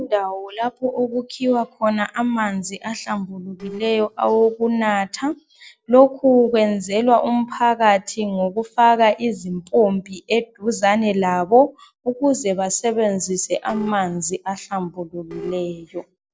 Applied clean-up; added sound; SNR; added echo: neural separator model SepFormer DNS4.